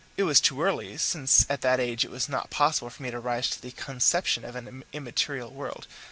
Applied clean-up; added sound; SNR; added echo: none; none; none; none.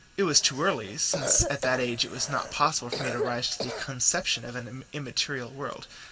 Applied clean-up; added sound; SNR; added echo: none; Cough; 8 dB; reverberation time 1.5 s.